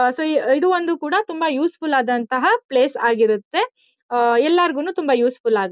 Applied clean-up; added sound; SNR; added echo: none; none; none; none.